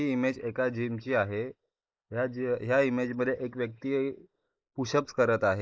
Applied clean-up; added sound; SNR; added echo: neural mask model Resemble Enhance denoiser.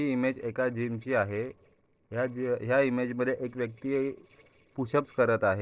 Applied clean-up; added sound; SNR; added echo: neural separator model SepFormer DNS4.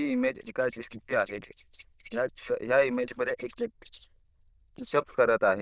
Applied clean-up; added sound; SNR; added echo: neural diffusion model UNIVERSE++.